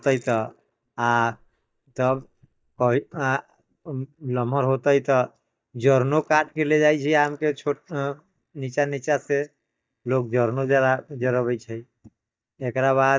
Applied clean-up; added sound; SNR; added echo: neural mask model DeepFilterNet 3.